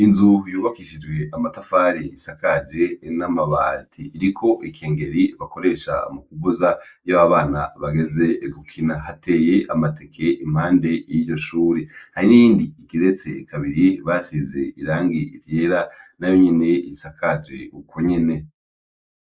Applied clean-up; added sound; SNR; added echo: neural mask model Resemble Enhance denoiser.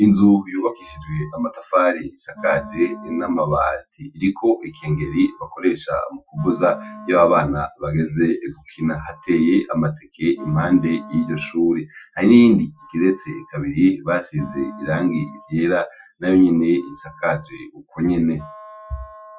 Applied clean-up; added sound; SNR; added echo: classical method Wiener filter.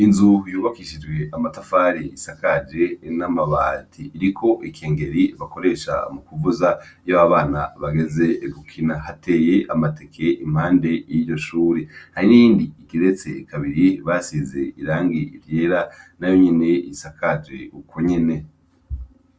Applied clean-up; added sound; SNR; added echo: none; none; none; none.